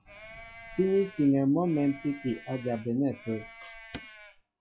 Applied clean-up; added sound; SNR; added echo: classical method log-MMSE.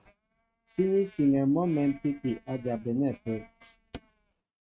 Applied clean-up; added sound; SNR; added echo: neural mask model RNNoise.